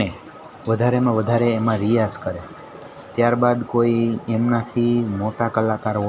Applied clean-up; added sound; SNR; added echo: none; none; none; none.